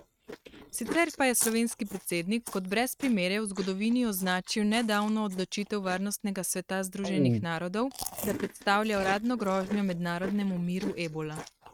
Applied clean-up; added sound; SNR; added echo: neural mask model RNNoise.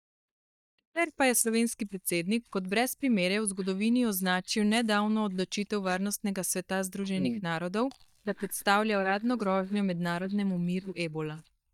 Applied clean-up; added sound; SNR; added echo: neural mask model DeepFilterNet 3.